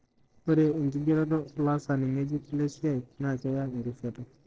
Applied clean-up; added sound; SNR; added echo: neural separator model SepFormer DNS4.